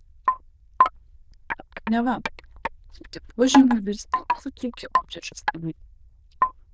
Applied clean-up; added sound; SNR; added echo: neural diffusion model UNIVERSE++.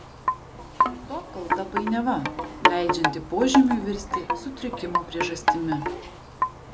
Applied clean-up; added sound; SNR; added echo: none; Wind chime; 0 dB; none.